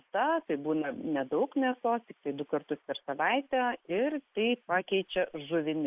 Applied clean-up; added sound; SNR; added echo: neural mask model Resemble Enhance denoiser.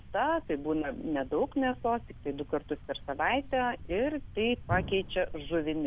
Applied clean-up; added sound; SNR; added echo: none; Thump, thud; 12 dB; none.